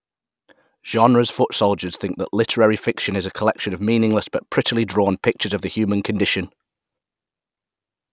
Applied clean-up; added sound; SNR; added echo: none; none; none; none.